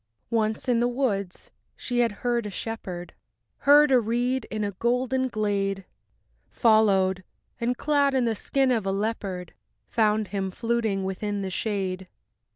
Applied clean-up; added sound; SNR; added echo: none; none; none; none.